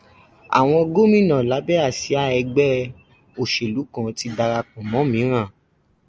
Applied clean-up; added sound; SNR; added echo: none; none; none; none.